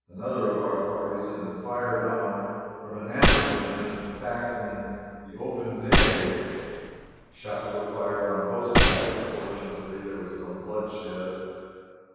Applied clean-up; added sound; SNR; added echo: none; Gunshot, gunfire; -3 dB; reverberation time 2.2 s.